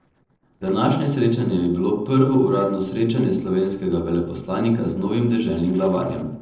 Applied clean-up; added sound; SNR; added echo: neural separator model SepFormer DNS4.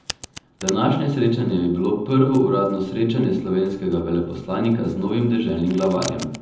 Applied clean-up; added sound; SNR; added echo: none; Domestic sounds, home sounds; 19 dB; reverberation time 0.8 s.